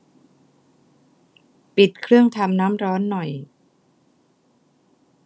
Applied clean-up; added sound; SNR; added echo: none; none; none; none.